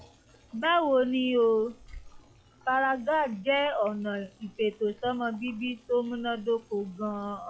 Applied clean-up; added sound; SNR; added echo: classical method log-MMSE.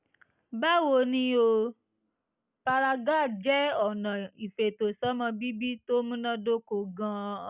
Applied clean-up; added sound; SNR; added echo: none; none; none; none.